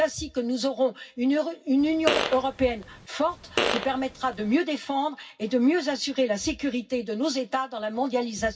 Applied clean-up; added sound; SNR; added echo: none; Fart; 5 dB; reverberation time 0.4 s.